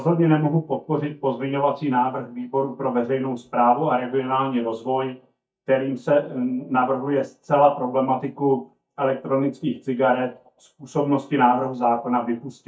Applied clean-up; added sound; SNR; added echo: neural mask model DeepFilterNet 3.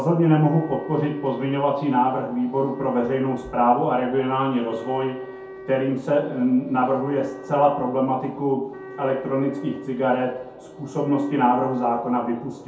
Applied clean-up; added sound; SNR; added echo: none; Wind instrument, woodwind instrument; 18 dB; reverberation time 0.6 s.